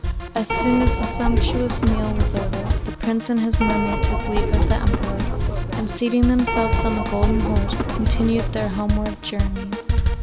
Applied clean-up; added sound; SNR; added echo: none; Drum kit + Keyboard (musical); -3 dB; none.